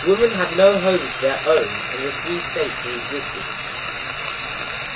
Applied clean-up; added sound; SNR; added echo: none; Frying (food); 6 dB; reverberation time 0.1 s.